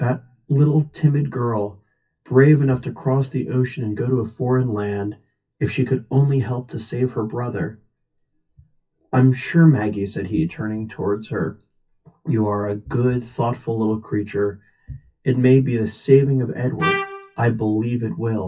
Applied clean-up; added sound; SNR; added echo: classical method WPE with log-MMSE.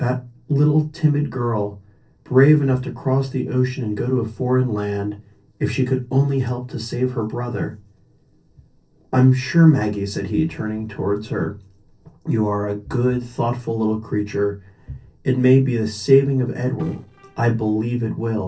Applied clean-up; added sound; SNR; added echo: neural separator model SepFormer DNS4.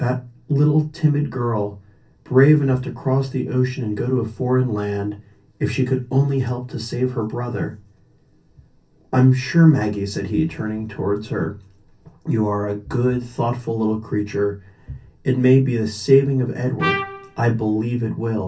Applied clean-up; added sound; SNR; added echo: none; Trumpet; 7 dB; reverberation time 0.3 s.